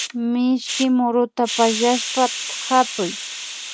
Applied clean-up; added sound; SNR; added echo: none; Hiss; 8 dB; none.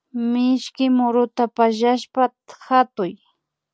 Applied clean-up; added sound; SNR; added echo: none; none; none; none.